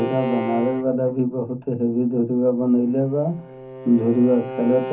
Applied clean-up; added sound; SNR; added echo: none; Bowed string instrument; 12 dB; reverberation time 0.3 s.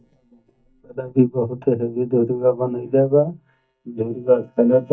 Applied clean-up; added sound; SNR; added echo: neural mask model DeepFilterNet 3.